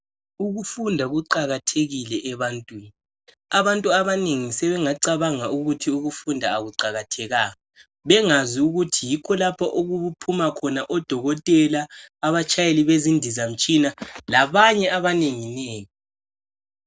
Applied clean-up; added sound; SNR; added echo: none; none; none; none.